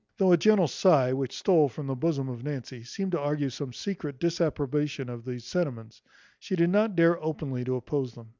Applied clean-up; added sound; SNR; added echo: none; none; none; none.